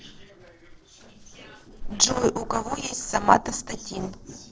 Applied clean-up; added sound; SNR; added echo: neural separator model SepFormer DNS4.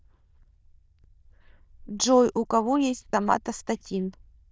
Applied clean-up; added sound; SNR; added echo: neural diffusion model UNIVERSE++.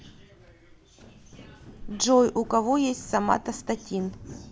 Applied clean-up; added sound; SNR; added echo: none; Walk, footsteps; 18 dB; none.